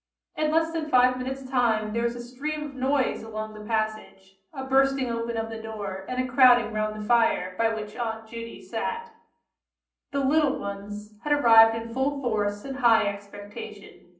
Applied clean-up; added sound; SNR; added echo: none; none; none; reverberation time 0.6 s.